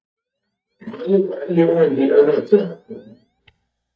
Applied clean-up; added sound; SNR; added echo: neural mask model DeepFilterNet 3.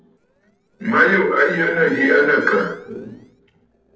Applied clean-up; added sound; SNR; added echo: neural separator model SepFormer DNS4.